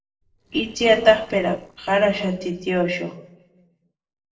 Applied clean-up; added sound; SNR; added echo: neural separator model SepFormer DNS4.